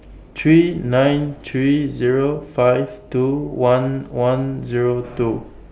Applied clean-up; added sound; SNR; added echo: none; none; none; none.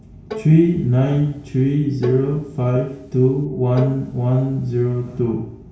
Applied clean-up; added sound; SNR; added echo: none; Bowed string instrument; 18 dB; reverberation time 0.6 s.